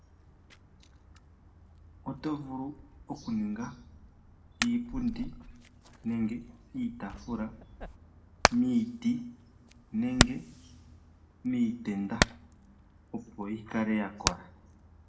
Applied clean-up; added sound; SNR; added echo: none; Hammer; 2 dB; reverberation time 0.6 s.